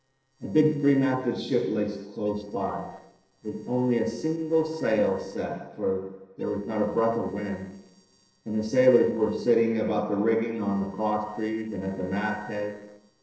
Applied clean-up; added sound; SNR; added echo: neural separator model SepFormer DNS4.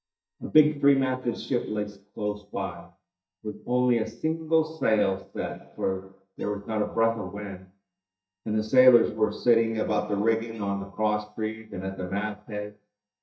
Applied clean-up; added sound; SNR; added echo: neural mask model DeepFilterNet 3.